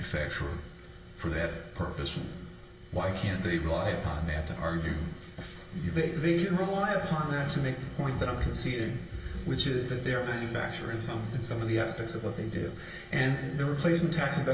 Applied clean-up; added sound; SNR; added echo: none; none; none; reverberation time 0.2 s.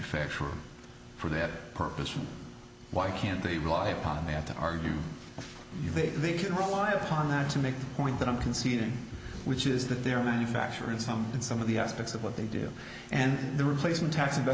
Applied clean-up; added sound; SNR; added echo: none; none; none; none.